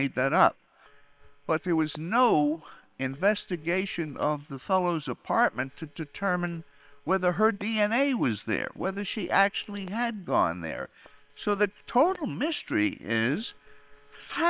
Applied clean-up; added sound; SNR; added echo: neural separator model SepFormer WHAM!.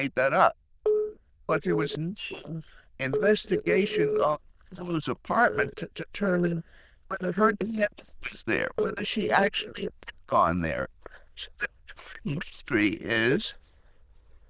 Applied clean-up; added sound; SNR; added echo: neural diffusion model UNIVERSE++.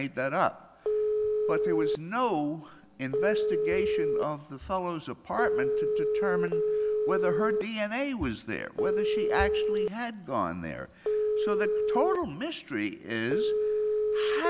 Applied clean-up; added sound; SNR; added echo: none; Telephone; -3 dB; none.